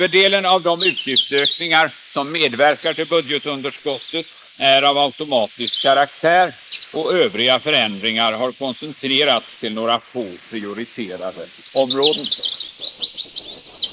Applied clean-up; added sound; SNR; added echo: neural mask model Resemble Enhance denoiser.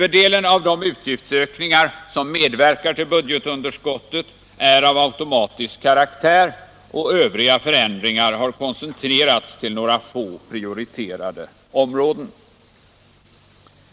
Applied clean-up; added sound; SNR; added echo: none; none; none; none.